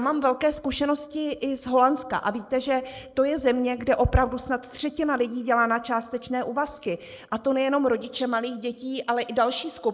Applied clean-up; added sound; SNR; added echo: neural mask model Resemble Enhance denoiser.